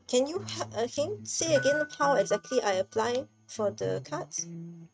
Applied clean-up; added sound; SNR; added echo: neural mask model RNNoise.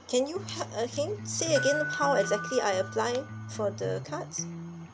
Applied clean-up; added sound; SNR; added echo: none; Electric guitar + Door / Bell; 7 dB; none.